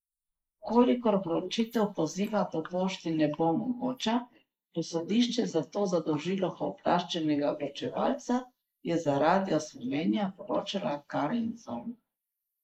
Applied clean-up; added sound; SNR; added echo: neural mask model Resemble Enhance denoiser.